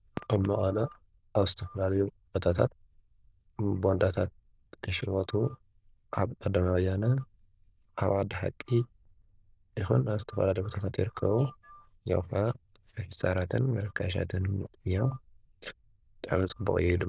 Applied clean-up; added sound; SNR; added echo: neural diffusion model UNIVERSE++.